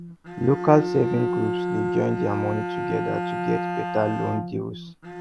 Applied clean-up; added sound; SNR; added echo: none; Bowed string instrument; 3 dB; none.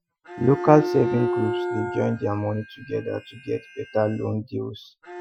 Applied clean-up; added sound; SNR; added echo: classical method Wiener filter.